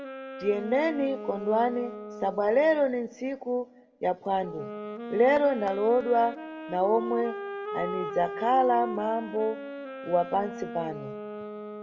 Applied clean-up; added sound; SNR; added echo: none; Wind instrument, woodwind instrument; 10 dB; reverberation time 0.4 s.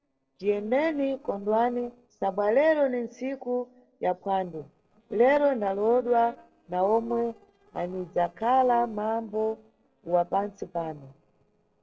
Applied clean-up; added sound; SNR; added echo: neural separator model SepFormer DNS4.